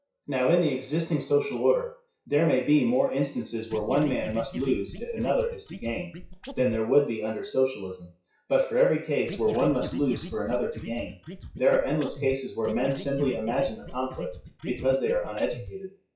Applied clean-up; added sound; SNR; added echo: classical method WPE with log-MMSE.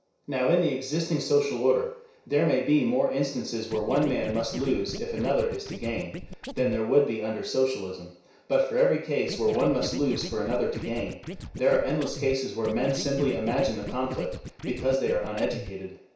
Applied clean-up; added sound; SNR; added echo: none; Scratching (performance technique); 10 dB; reverberation time 0.6 s.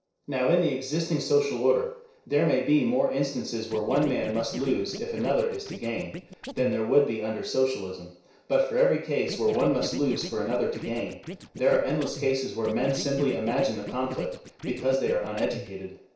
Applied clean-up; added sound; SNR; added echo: neural separator model SepFormer DNS4.